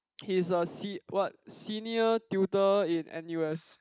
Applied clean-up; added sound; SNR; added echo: neural mask model Resemble Enhance denoiser.